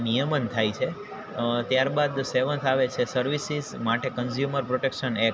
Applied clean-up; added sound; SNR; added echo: none; none; none; none.